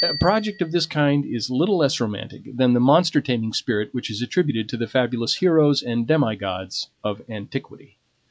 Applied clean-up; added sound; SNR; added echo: none; Bicycle bell; 17 dB; none.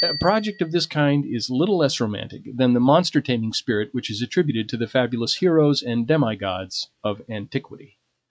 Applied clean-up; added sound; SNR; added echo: neural mask model RNNoise.